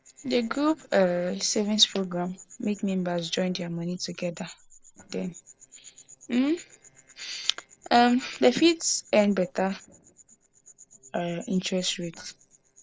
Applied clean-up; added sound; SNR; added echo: neural separator model SepFormer DNS4.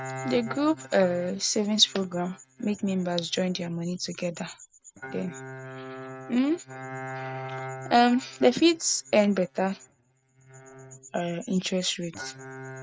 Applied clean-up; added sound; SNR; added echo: neural mask model RNNoise.